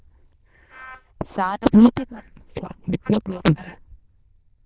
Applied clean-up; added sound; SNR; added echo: neural diffusion model UNIVERSE++.